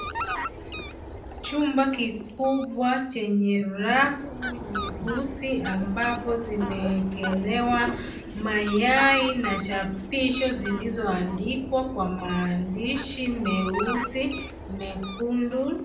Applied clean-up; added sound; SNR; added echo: none; Fowl; 9 dB; reverberation time 0.6 s.